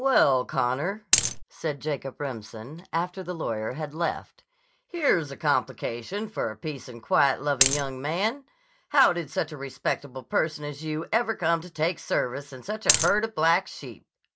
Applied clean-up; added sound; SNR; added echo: none; Coin (dropping); -5 dB; none.